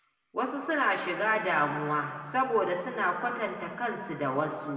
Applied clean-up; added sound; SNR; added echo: none; none; none; reverberation time 2.2 s.